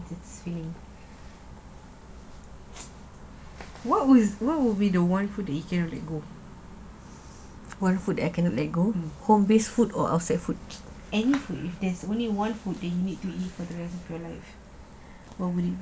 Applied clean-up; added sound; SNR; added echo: none; none; none; none.